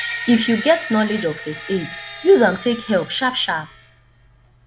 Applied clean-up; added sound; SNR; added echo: none; Screech; 13 dB; none.